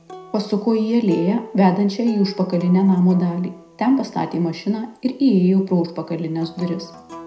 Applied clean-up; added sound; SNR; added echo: none; Acoustic guitar; 19 dB; reverberation time 0.5 s.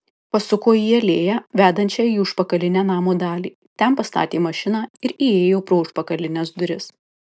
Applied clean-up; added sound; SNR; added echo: none; none; none; none.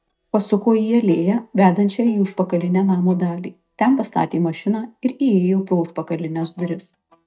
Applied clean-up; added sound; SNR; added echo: neural mask model DeepFilterNet 3.